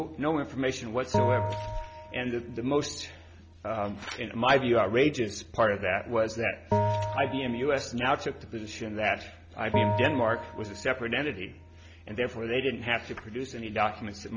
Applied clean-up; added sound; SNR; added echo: none; Bell; 3 dB; none.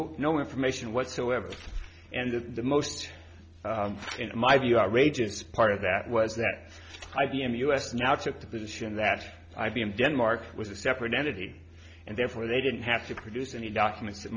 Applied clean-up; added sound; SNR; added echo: none; none; none; none.